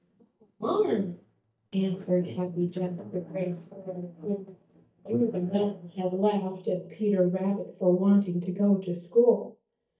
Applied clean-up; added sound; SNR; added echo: neural mask model DeepFilterNet 3.